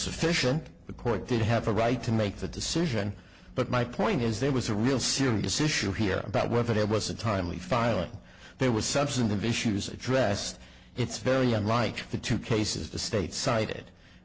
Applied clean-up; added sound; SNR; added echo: none; none; none; none.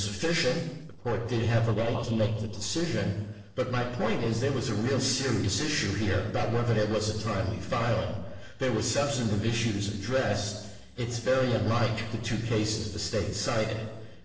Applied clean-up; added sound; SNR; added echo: neural separator model SepFormer DNS4.